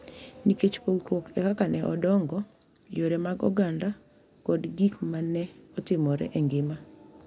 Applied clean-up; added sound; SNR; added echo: none; none; none; none.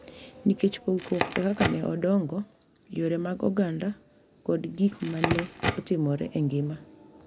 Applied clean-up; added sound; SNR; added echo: none; Drawer open or close + Crackle; 7 dB; none.